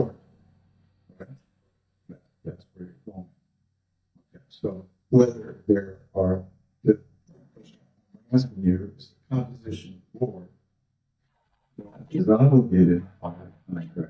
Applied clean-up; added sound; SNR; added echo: neural mask model DeepFilterNet 3.